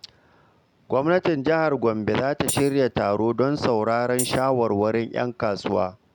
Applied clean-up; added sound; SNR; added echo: none; Tambourine; 13 dB; none.